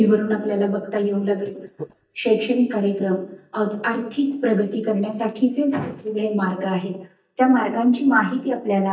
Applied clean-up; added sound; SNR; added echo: neural mask model DeepFilterNet 3.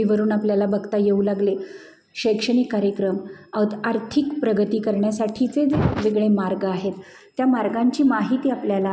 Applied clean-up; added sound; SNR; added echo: none; none; none; none.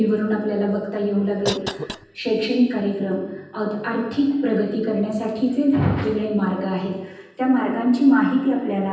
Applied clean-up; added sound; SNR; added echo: none; Cough; 12 dB; reverberation time 0.9 s.